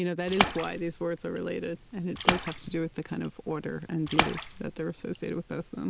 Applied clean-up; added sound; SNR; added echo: none; Splash, splatter; 0 dB; none.